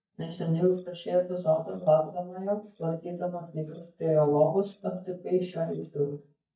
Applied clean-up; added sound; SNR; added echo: neural mask model DeepFilterNet 3.